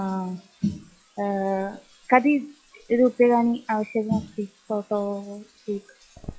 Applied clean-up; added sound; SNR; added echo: classical method log-MMSE.